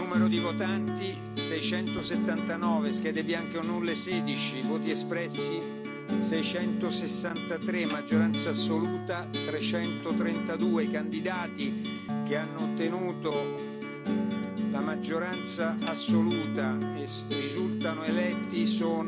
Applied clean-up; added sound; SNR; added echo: none; Acoustic guitar; -4 dB; none.